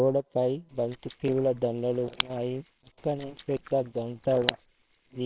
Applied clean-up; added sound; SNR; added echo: neural separator model SepFormer WHAMR!.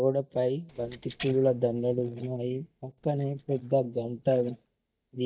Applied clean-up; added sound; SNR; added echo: neural mask model DeepFilterNet 3.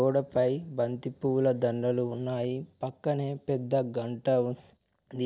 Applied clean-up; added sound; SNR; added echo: none; none; none; none.